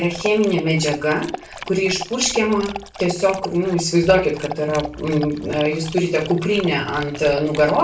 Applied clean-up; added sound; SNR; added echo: none; Dog; 13 dB; reverberation time 0.3 s.